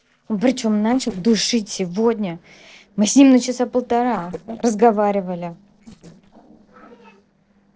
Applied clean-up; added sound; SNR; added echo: neural separator model SepFormer DNS4.